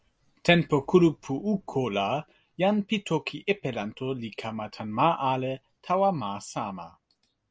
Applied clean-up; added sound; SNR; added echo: none; none; none; none.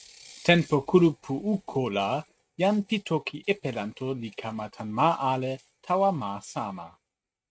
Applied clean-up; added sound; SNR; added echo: neural mask model RNNoise.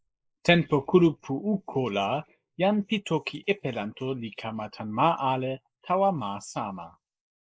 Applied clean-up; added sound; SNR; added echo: neural mask model Resemble Enhance denoiser.